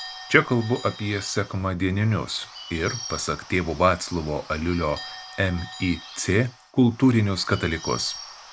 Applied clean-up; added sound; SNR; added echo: none; Bird / Bell; 16 dB; none.